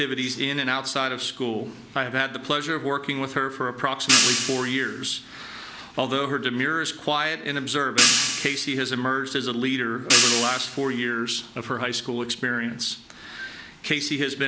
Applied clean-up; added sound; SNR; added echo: none; Hi-hat; -2 dB; none.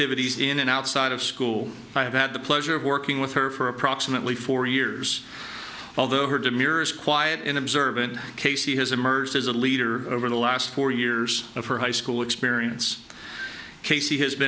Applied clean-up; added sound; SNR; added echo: none; none; none; none.